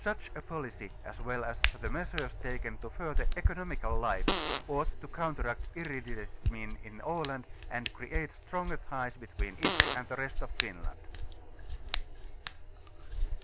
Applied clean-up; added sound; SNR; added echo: none; Hands + Fart; -5 dB; none.